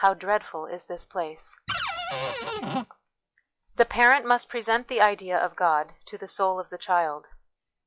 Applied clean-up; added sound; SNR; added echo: classical method log-MMSE.